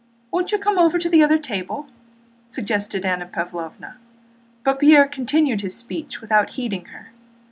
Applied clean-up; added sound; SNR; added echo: none; none; none; none.